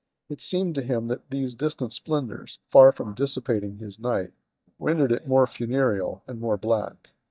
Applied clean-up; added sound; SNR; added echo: neural mask model DeepFilterNet 3.